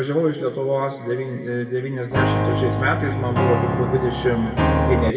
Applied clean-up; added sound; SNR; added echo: none; Piano; -2 dB; reverberation time 2.0 s.